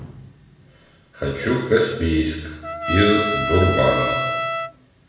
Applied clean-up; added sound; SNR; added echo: none; Trumpet; 4 dB; reverberation time 0.9 s.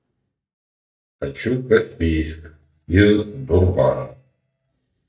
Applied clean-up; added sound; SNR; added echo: neural mask model DeepFilterNet 3.